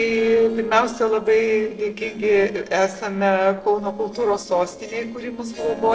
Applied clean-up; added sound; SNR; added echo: neural separator model SepFormer DNS4.